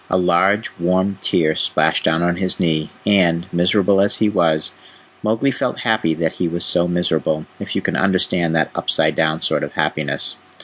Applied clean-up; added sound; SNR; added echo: none; none; none; none.